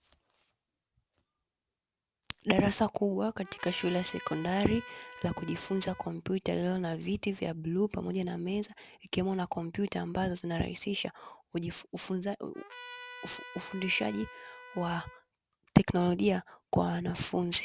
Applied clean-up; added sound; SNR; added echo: none; Trumpet; 17 dB; none.